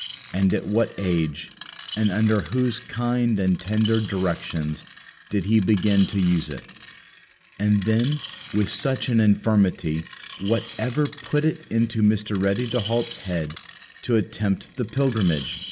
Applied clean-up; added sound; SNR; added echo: none; Screech; 18 dB; none.